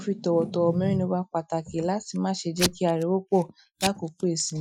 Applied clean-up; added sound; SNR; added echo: classical method Wiener filter.